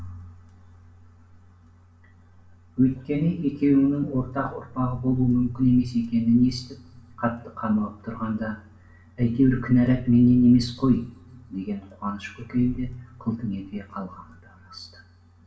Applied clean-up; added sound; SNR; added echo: none; none; none; reverberation time 1.1 s.